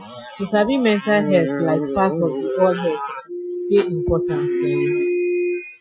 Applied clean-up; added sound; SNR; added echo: classical method Wiener filter.